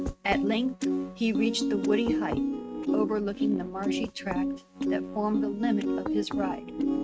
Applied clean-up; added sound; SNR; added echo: neural mask model RNNoise.